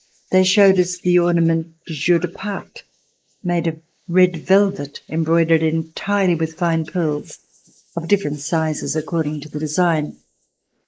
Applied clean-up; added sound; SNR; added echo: neural mask model Resemble Enhance denoiser.